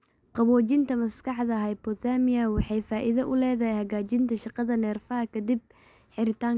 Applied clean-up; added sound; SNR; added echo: none; none; none; none.